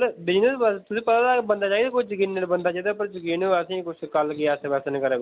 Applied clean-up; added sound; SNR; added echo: none; none; none; none.